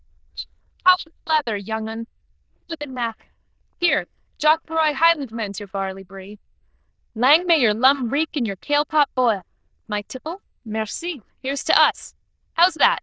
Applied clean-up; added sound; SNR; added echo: neural diffusion model UNIVERSE++.